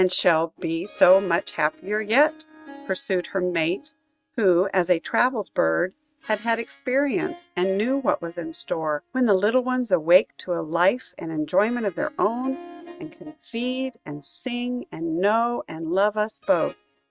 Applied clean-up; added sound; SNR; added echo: neural mask model RNNoise.